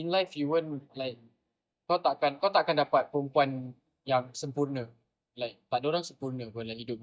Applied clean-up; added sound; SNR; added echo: neural mask model DeepFilterNet 3.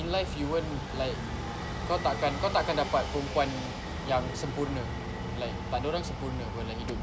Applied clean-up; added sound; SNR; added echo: none; Bowed string instrument; 14 dB; none.